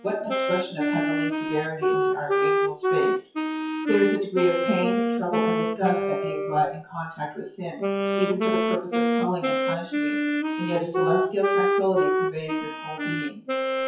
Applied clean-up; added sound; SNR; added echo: classical method WPE with log-MMSE.